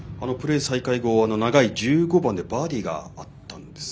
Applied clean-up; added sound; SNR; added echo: none; none; none; none.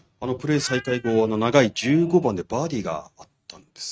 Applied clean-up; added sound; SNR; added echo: neural mask model RNNoise.